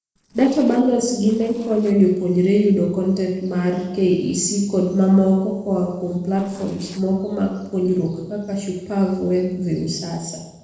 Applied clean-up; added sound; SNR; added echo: neural separator model SepFormer DNS4.